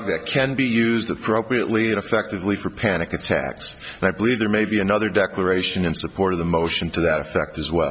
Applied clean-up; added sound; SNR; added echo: none; none; none; none.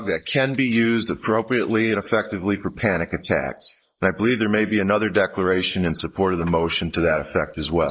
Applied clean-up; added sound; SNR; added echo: neural mask model Resemble Enhance denoiser.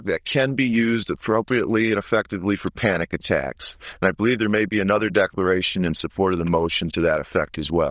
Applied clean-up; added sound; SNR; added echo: neural diffusion model UNIVERSE++.